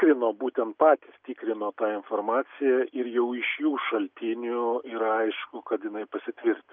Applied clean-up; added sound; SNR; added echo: none; none; none; none.